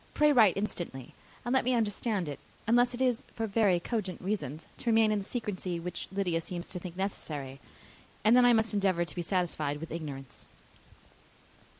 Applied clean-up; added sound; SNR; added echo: none; none; none; none.